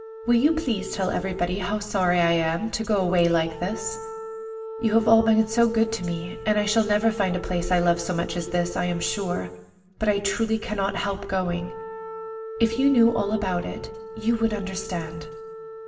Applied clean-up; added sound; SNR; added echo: none; Wind instrument, woodwind instrument; 13 dB; reverberation time 0.8 s.